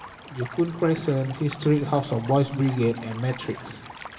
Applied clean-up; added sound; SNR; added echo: none; Stream; 16 dB; reverberation time 0.9 s.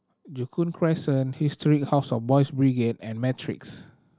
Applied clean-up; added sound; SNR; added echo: none; none; none; none.